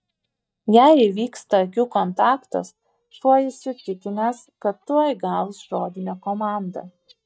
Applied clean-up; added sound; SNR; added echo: neural mask model DeepFilterNet 3.